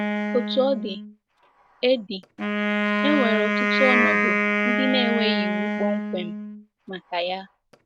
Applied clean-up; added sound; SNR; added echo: none; Wind instrument, woodwind instrument; -2 dB; none.